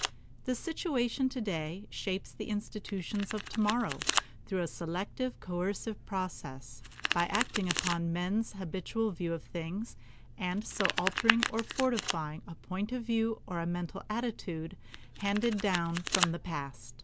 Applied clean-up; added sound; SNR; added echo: none; Domestic sounds, home sounds; 6 dB; none.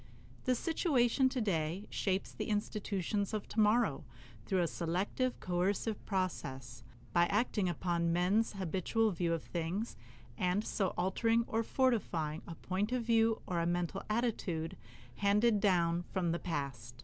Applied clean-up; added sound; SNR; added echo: none; none; none; none.